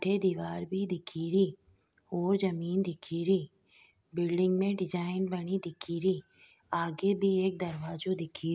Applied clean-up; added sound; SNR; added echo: none; none; none; none.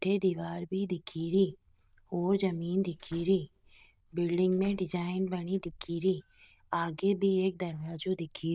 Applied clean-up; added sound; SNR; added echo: neural diffusion model UNIVERSE++.